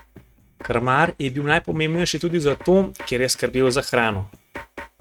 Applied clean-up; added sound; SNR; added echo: neural mask model RNNoise.